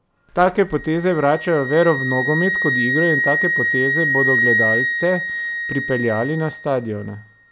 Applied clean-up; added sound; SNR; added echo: none; Wind instrument, woodwind instrument; 2 dB; none.